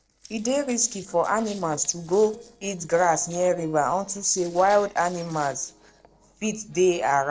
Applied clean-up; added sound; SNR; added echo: neural separator model SepFormer DNS4.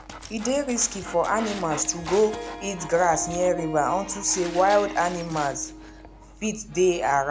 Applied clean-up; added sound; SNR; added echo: none; Harp + Dog; 12 dB; none.